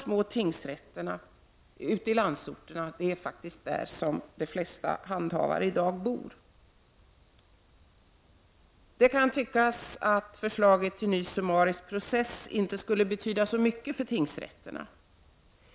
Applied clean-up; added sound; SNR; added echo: none; none; none; none.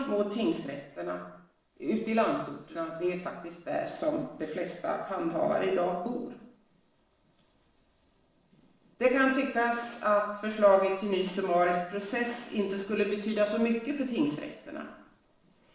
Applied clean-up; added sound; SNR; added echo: neural separator model SepFormer DNS4.